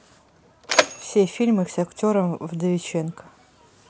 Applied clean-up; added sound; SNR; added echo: none; Mechanisms; 6 dB; none.